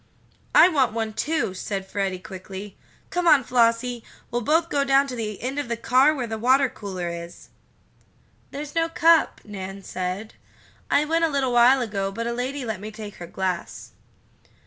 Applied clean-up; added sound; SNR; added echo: none; none; none; none.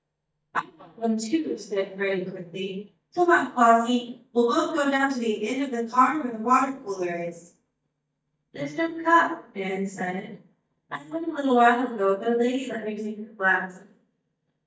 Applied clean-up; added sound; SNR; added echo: neural mask model DeepFilterNet 3.